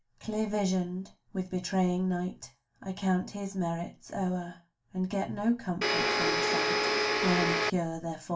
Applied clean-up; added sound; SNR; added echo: none; Domestic sounds, home sounds; -4 dB; reverberation time 0.2 s.